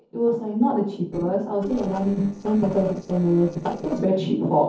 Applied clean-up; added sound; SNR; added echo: neural separator model SepFormer DNS4.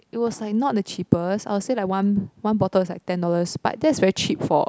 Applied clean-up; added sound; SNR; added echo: none; none; none; none.